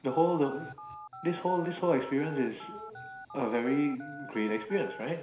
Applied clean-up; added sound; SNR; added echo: none; Telephone; 14 dB; reverberation time 0.5 s.